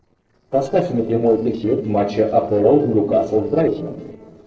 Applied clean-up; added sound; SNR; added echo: neural separator model SepFormer DNS4.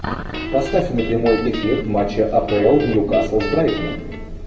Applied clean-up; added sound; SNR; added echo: none; Guitar; 11 dB; reverberation time 1.7 s.